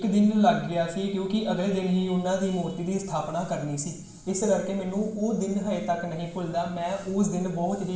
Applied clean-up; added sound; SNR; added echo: none; none; none; reverberation time 0.7 s.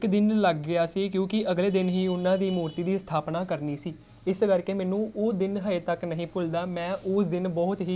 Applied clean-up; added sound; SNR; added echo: none; none; none; none.